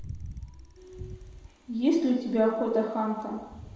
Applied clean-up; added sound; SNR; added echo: none; Bicycle; 16 dB; reverberation time 1.0 s.